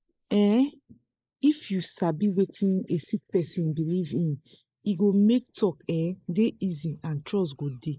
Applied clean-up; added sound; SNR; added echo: neural mask model Resemble Enhance denoiser.